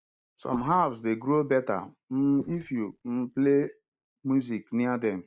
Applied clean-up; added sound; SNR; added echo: neural mask model Resemble Enhance denoiser.